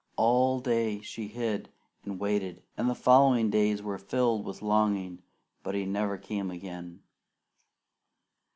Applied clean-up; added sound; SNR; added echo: none; none; none; none.